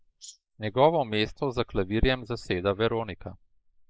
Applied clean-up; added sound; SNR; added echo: neural mask model Resemble Enhance denoiser.